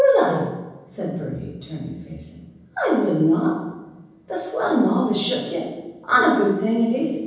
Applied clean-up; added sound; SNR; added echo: none; none; none; reverberation time 1.1 s.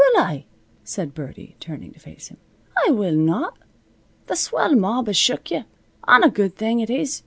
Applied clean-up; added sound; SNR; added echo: none; none; none; none.